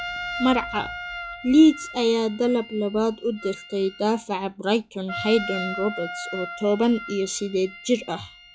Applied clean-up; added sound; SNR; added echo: classical method log-MMSE.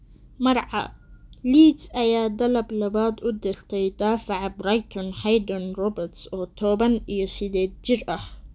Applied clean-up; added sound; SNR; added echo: none; none; none; none.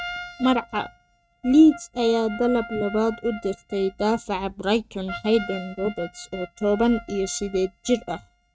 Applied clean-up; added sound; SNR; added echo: neural mask model RNNoise.